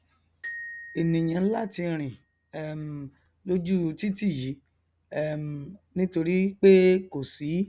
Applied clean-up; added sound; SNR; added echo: none; Glockenspiel; 18 dB; none.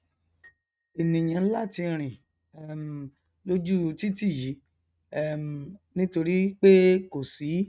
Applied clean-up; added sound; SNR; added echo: neural mask model RNNoise.